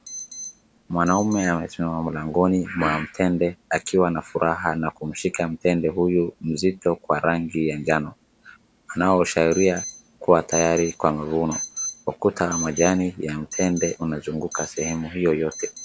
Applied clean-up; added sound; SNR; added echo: none; Alarm; 15 dB; none.